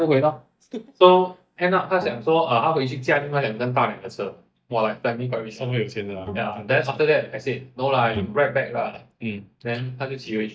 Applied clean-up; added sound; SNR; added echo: neural mask model DeepFilterNet 3.